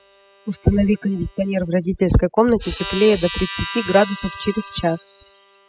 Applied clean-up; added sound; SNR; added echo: classical method spectral subtraction.